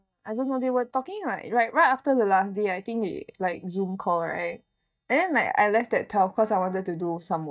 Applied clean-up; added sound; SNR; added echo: neural mask model DeepFilterNet 3.